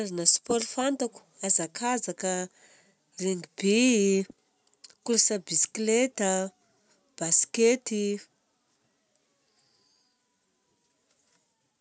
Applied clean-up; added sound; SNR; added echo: none; none; none; none.